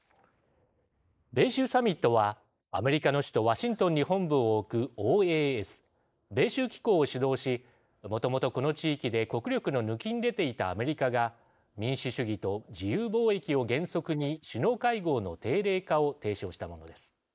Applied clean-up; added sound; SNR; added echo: neural mask model Resemble Enhance denoiser.